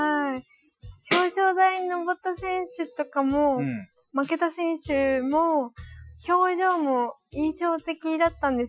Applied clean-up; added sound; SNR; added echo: classical method Wiener filter.